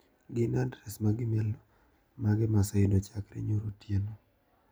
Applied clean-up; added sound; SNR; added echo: none; none; none; none.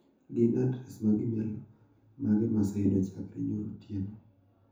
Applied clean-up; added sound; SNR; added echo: none; none; none; reverberation time 0.7 s.